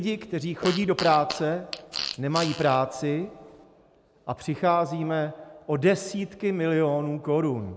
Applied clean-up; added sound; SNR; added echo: none; Fart; 11 dB; none.